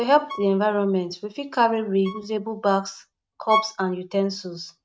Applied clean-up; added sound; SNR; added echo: neural mask model RNNoise.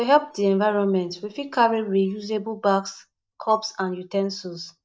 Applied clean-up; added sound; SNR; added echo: neural mask model DeepFilterNet 3.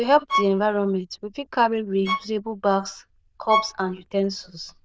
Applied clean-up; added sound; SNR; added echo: neural diffusion model UNIVERSE++.